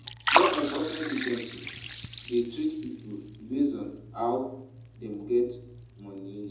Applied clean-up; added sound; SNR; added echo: none; Liquid; 2 dB; reverberation time 0.8 s.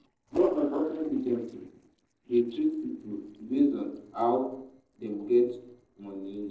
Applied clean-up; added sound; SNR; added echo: neural separator model SepFormer DNS4.